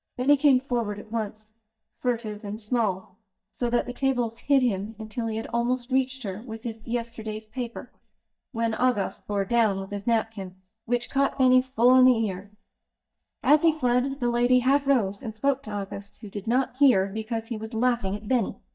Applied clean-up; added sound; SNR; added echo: neural mask model DeepFilterNet 3.